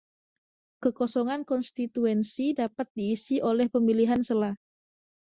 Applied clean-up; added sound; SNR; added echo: none; none; none; none.